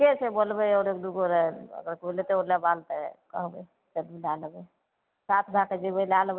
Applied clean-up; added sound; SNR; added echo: none; none; none; none.